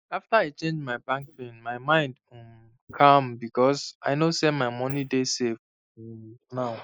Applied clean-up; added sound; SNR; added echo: neural mask model Resemble Enhance denoiser.